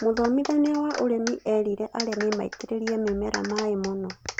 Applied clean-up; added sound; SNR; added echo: none; Clapping; 12 dB; none.